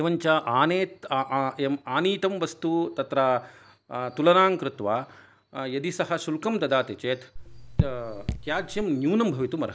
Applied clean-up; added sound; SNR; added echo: none; Raindrop / Drip; 5 dB; none.